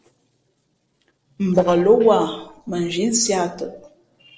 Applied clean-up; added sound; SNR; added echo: neural separator model SepFormer DNS4.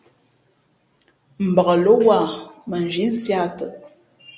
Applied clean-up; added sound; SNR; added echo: none; none; none; none.